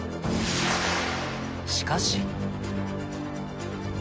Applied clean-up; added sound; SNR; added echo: none; none; none; none.